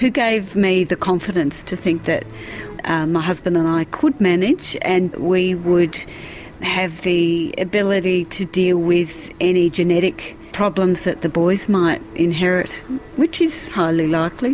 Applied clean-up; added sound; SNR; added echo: none; none; none; none.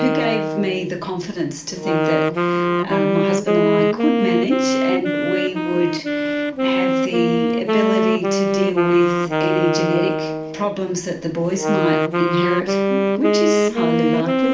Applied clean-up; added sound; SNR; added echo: none; Wind instrument, woodwind instrument; -3 dB; reverberation time 0.4 s.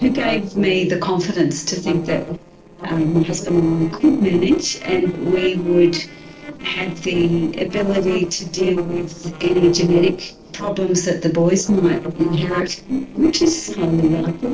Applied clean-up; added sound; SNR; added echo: neural separator model SepFormer DNS4.